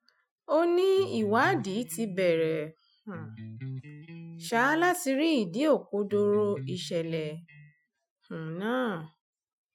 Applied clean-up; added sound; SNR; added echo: classical method Wiener filter.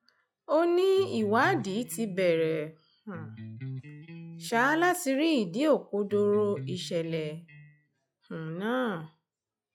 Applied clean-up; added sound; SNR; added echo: classical method log-MMSE.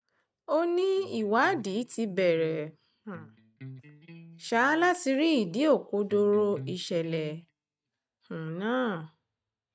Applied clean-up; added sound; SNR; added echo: neural mask model DeepFilterNet 3.